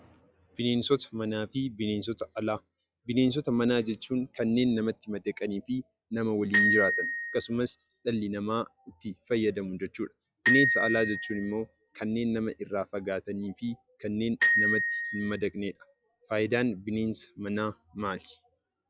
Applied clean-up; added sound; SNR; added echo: classical method log-MMSE.